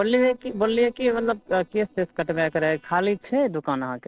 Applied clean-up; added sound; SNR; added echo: neural separator model SepFormer DNS4.